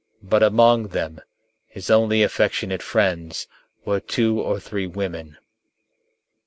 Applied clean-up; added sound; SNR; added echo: none; none; none; none.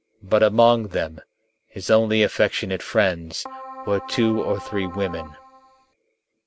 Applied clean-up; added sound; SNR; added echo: none; Keyboard (musical); 14 dB; none.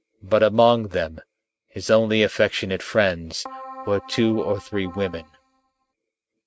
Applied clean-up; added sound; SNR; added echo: neural mask model RNNoise.